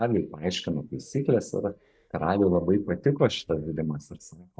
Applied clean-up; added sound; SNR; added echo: neural mask model DeepFilterNet 3.